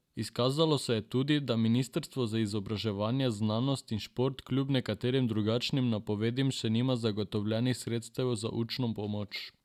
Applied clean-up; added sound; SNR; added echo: none; none; none; none.